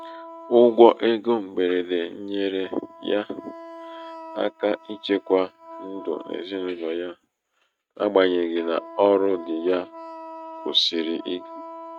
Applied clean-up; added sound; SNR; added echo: neural mask model RNNoise.